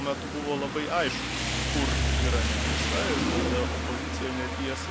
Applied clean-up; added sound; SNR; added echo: none; Rain; -4 dB; none.